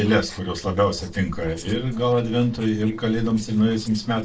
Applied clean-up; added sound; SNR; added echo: neural separator model SepFormer DNS4.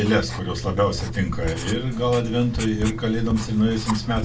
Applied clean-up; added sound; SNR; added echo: none; Writing; 7 dB; reverberation time 0.2 s.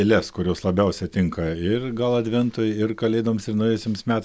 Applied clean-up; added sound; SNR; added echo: none; none; none; none.